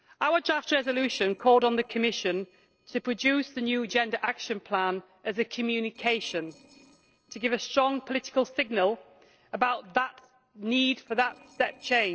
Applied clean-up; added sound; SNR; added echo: neural separator model SepFormer DNS4.